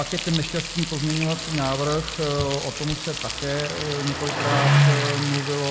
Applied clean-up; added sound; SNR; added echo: none; Frying (food) + Engine starting; -1 dB; none.